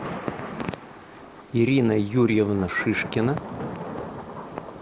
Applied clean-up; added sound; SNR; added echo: none; Thunder / Rain; 11 dB; none.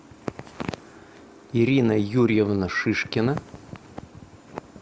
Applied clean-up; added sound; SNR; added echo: none; none; none; none.